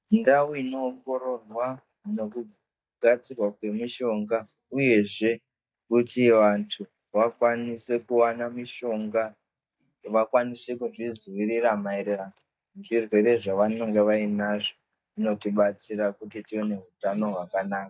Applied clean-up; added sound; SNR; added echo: neural mask model DeepFilterNet 3.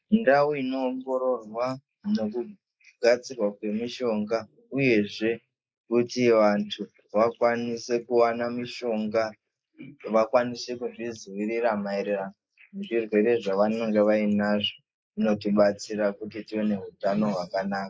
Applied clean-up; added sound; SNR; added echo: neural mask model Resemble Enhance denoiser.